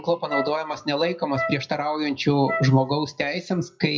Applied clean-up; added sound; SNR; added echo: classical method WPE with log-MMSE.